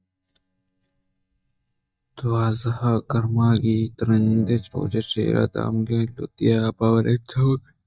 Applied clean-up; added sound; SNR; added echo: neural mask model DeepFilterNet 3.